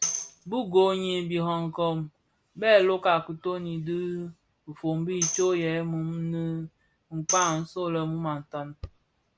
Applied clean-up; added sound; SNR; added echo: none; Tambourine; 8 dB; none.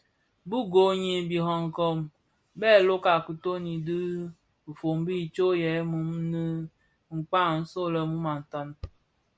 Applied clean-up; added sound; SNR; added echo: none; none; none; none.